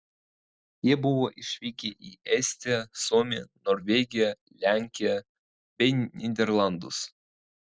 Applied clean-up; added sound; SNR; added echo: none; none; none; none.